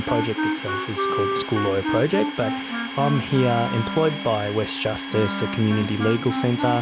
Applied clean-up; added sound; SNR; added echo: none; Domestic sounds, home sounds + Wind instrument, woodwind instrument; 4 dB; none.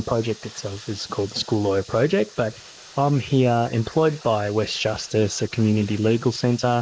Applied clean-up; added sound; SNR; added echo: neural mask model Resemble Enhance denoiser.